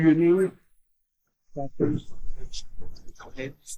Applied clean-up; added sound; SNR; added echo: neural mask model Resemble Enhance denoiser.